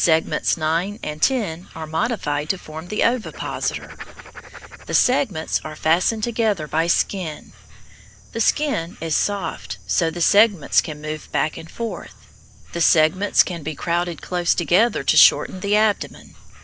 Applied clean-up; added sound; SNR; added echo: none; Writing + Insect; 18 dB; none.